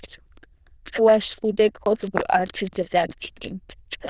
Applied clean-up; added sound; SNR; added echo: neural diffusion model UNIVERSE++.